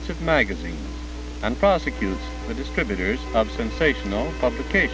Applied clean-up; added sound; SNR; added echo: none; none; none; none.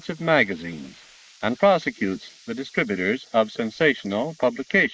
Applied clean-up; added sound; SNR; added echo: neural mask model Resemble Enhance denoiser.